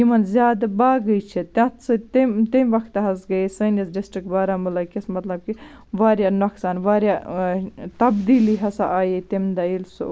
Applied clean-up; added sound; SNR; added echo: none; none; none; none.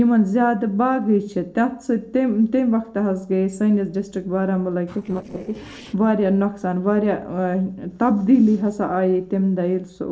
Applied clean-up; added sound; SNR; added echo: neural separator model SepFormer DNS4.